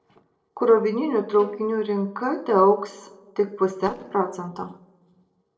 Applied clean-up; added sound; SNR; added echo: neural separator model SepFormer DNS4.